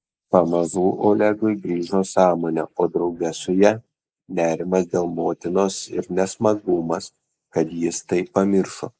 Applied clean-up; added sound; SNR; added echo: neural mask model Resemble Enhance denoiser.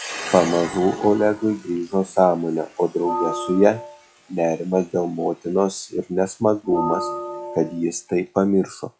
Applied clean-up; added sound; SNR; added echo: classical method log-MMSE.